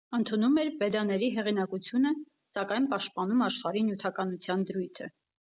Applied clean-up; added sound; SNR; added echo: none; none; none; none.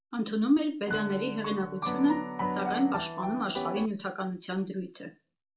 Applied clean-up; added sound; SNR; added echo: none; Piano; 3 dB; reverberation time 0.2 s.